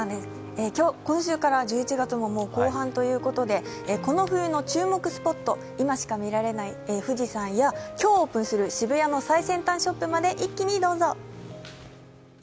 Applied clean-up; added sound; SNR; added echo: none; none; none; none.